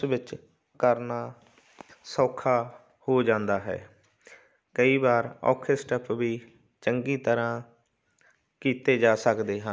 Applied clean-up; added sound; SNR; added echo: none; none; none; none.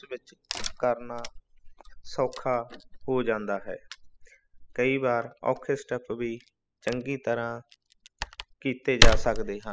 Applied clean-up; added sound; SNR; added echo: classical method spectral subtraction.